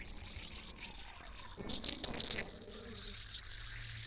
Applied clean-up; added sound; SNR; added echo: neural separator model SepFormer DNS4.